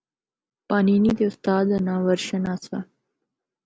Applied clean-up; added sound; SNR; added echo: none; none; none; none.